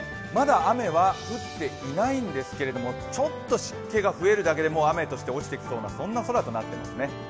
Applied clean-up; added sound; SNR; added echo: none; none; none; none.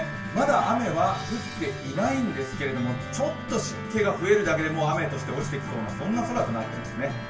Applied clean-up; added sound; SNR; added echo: none; Harmonica; 15 dB; reverberation time 0.3 s.